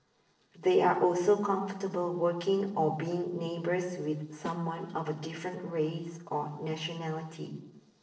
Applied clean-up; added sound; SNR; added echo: neural separator model SepFormer DNS4.